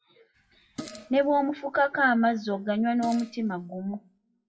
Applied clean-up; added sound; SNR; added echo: classical method WPE with log-MMSE.